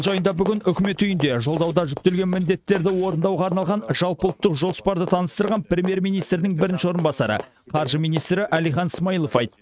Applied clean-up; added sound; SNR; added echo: neural mask model RNNoise.